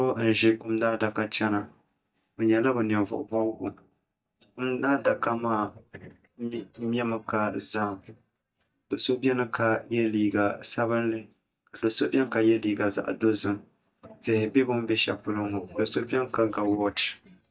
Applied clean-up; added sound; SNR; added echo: neural mask model DeepFilterNet 3.